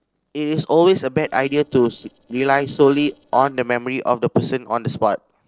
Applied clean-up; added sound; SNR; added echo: neural separator model SepFormer DNS4.